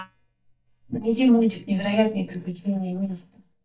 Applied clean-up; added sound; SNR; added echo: neural mask model DeepFilterNet 3.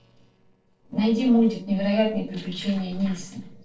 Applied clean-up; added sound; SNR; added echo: neural separator model SepFormer DNS4.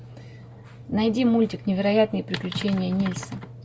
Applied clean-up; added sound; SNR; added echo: none; none; none; none.